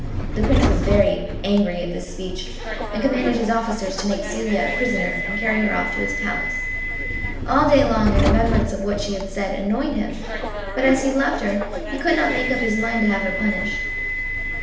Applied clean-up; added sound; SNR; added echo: none; Subway, metro, underground; 2 dB; reverberation time 0.8 s.